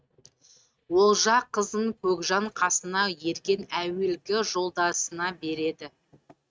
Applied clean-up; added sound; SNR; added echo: neural mask model RNNoise.